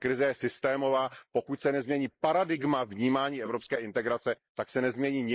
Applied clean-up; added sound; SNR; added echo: neural mask model Resemble Enhance denoiser.